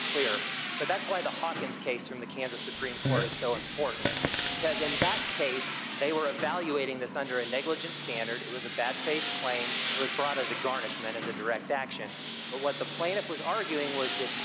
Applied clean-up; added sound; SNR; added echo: none; Tools + Fart; 1 dB; none.